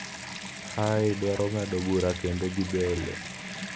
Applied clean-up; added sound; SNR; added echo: none; Bathtub (filling or washing) / Water tap, faucet; 9 dB; none.